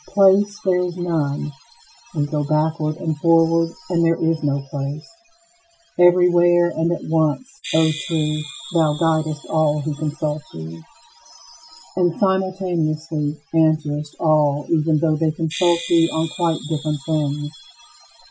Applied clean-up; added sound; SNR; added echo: classical method Wiener filter.